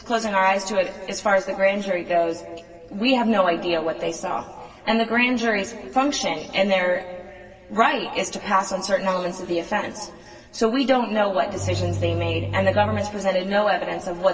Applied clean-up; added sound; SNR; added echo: none; Bowed string instrument; 5 dB; reverberation time 2.4 s.